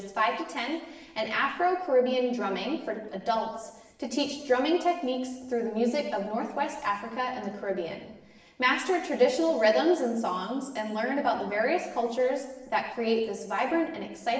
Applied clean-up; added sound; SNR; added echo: none; none; none; reverberation time 0.9 s.